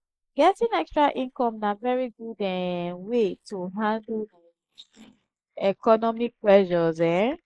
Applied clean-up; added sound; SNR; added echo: neural mask model Resemble Enhance denoiser.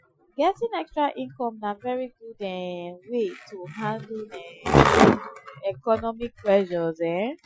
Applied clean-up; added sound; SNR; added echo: classical method Wiener filter.